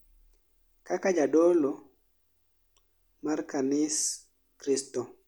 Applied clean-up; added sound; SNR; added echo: none; none; none; none.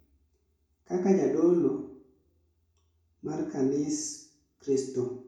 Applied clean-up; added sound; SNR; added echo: none; none; none; reverberation time 0.6 s.